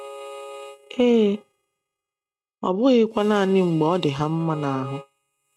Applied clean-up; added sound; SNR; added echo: neural mask model RNNoise.